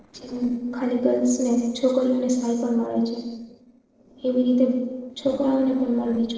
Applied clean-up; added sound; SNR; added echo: neural separator model SepFormer DNS4.